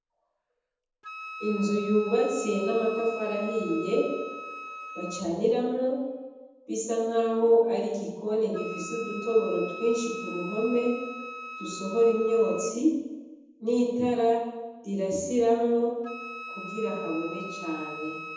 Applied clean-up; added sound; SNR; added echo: none; Wind instrument, woodwind instrument; 14 dB; reverberation time 1.1 s.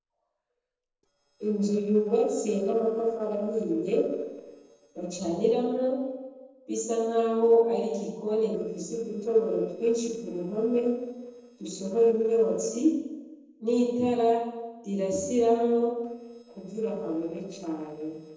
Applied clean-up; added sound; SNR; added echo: neural separator model SepFormer DNS4.